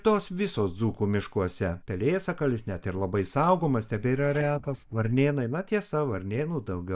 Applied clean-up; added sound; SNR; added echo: neural mask model DeepFilterNet 3.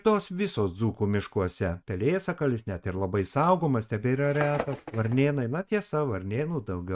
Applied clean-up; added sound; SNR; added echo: neural mask model RNNoise.